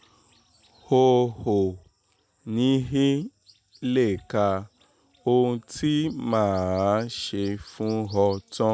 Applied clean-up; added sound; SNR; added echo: none; none; none; none.